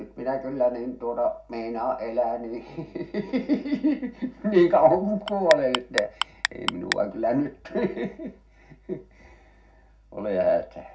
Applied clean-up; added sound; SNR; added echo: none; Clock; 5 dB; reverberation time 0.4 s.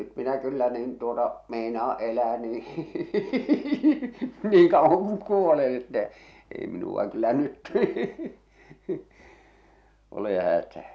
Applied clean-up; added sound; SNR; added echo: none; none; none; none.